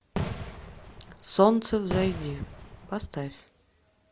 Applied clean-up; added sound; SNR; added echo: none; Fireworks; 8 dB; none.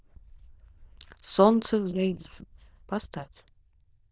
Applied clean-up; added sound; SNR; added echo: neural diffusion model UNIVERSE++.